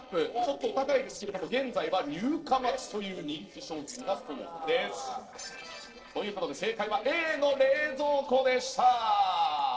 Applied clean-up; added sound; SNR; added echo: neural separator model SepFormer DNS4.